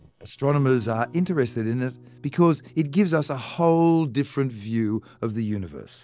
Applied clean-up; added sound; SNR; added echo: neural separator model SepFormer DNS4.